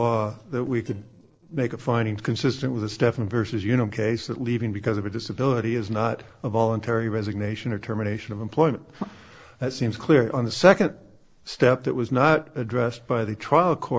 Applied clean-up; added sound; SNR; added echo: neural separator model SepFormer DNS4.